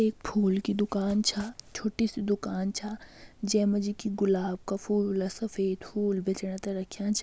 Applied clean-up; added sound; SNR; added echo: none; none; none; none.